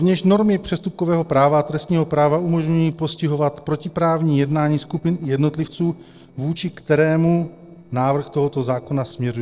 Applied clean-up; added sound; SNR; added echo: neural separator model SepFormer DNS4.